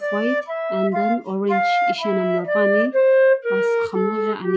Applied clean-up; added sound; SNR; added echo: classical method log-MMSE.